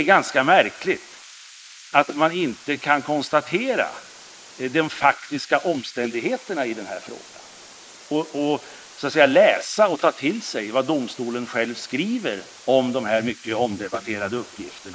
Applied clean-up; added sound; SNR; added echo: neural mask model Resemble Enhance denoiser.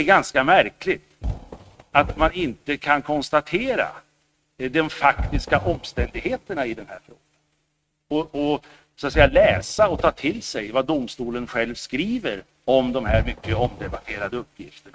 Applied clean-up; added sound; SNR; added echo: neural mask model RNNoise.